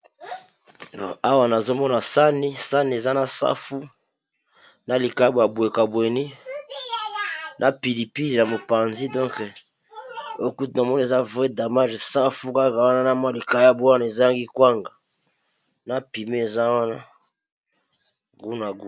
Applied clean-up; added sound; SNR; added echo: none; none; none; none.